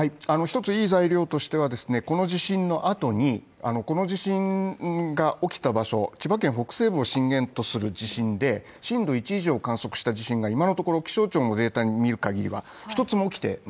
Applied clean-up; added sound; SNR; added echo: none; none; none; none.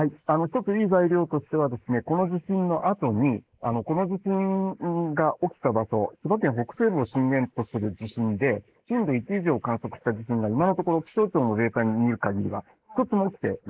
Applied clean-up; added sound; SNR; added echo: neural mask model Resemble Enhance denoiser.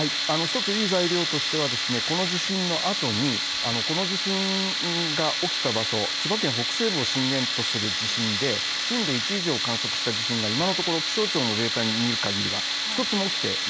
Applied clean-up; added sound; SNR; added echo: none; Tools; -2 dB; none.